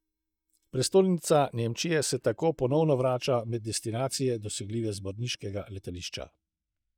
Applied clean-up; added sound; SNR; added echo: neural mask model DeepFilterNet 3.